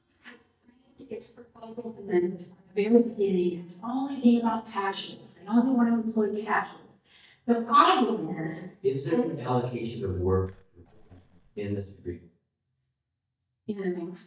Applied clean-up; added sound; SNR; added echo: neural mask model DeepFilterNet 3.